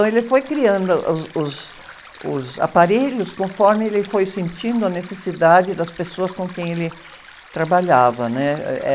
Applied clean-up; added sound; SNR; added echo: none; Stream; 18 dB; none.